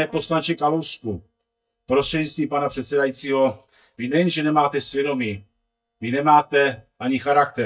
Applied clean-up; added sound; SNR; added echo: neural mask model DeepFilterNet 3.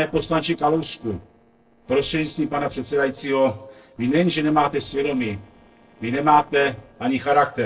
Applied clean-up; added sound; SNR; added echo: neural separator model SepFormer DNS4.